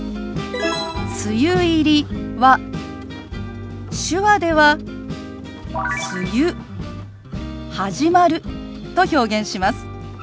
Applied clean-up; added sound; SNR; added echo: none; none; none; none.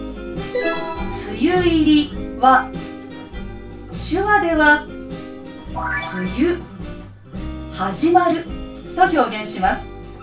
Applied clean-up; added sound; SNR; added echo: none; none; none; reverberation time 0.2 s.